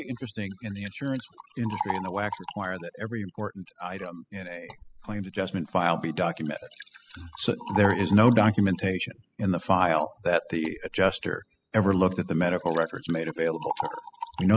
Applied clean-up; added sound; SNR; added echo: classical method spectral subtraction.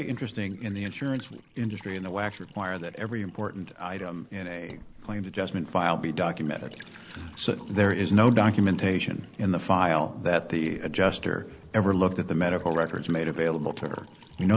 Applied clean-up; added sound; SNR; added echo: neural separator model SepFormer DNS4.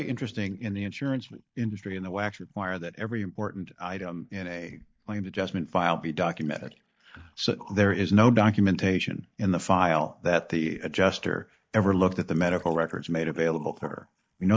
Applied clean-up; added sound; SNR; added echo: neural mask model DeepFilterNet 3.